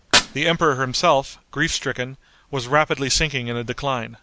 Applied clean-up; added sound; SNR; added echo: none; Fire; 7 dB; none.